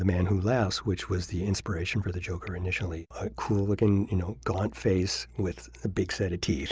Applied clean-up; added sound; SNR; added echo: none; none; none; none.